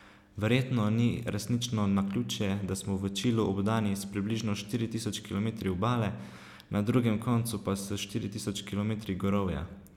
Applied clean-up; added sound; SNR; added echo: none; none; none; none.